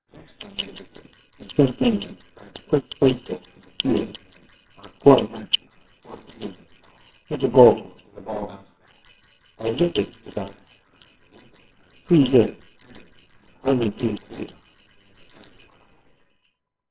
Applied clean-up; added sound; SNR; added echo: neural separator model SepFormer WHAMR!.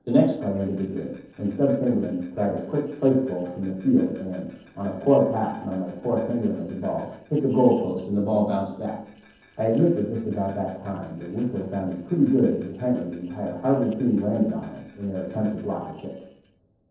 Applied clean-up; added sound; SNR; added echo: neural separator model SepFormer DNS4.